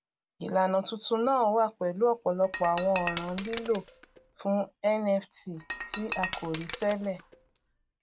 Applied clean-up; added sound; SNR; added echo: none; Shatter; 7 dB; none.